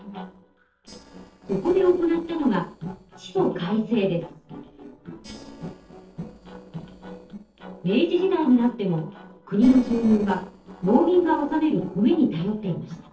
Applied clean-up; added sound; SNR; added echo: neural separator model SepFormer DNS4.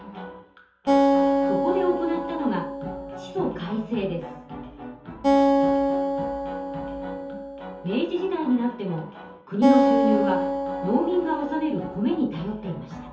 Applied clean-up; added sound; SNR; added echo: none; Acoustic guitar; -2 dB; reverberation time 0.5 s.